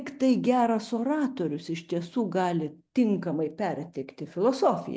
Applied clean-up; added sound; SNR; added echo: none; none; none; none.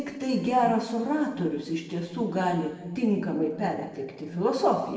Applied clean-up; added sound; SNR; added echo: none; Alarm; 16 dB; reverberation time 1.2 s.